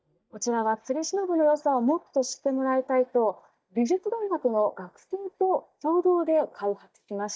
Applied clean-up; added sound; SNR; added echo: neural mask model DeepFilterNet 3.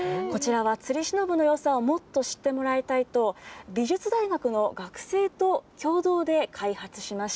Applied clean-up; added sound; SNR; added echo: none; none; none; none.